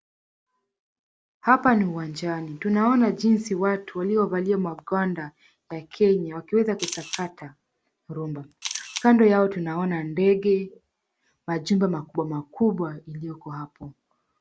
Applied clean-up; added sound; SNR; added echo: none; Camera; 12 dB; none.